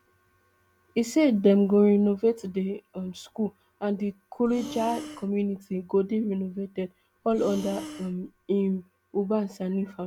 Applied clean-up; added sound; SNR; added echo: none; Breathing; 14 dB; none.